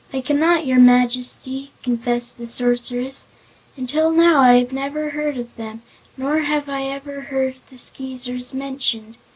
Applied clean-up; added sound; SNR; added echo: none; none; none; none.